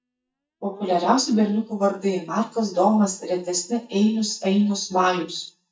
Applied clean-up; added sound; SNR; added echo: neural mask model DeepFilterNet 3.